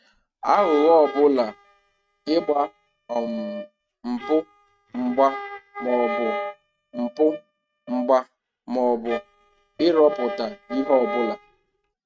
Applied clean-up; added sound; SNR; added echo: neural mask model RNNoise.